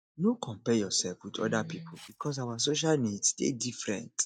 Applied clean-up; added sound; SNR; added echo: neural mask model DeepFilterNet 3.